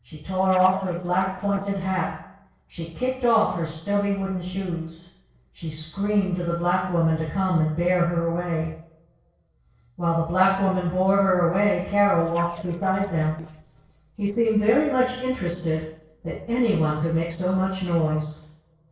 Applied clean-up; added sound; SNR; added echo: neural separator model SepFormer DNS4.